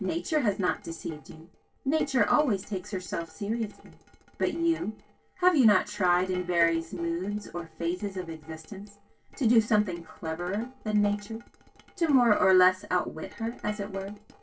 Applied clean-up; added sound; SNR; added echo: neural separator model SepFormer DNS4.